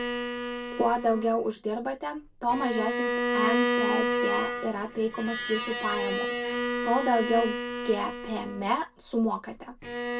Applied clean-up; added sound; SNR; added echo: none; Bowed string instrument; 1 dB; reverberation time 0.2 s.